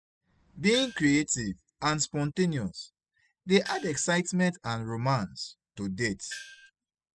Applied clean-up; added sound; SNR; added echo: classical method spectral subtraction.